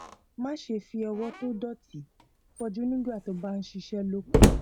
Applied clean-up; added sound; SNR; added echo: none; Slam; -5 dB; none.